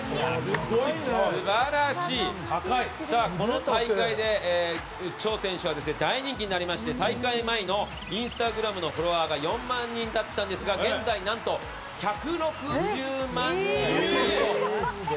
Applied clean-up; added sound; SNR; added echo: none; Chirp, tweet; 19 dB; none.